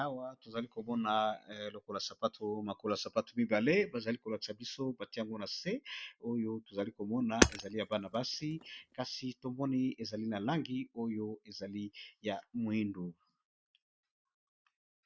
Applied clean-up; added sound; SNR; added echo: none; Hammer; 0 dB; none.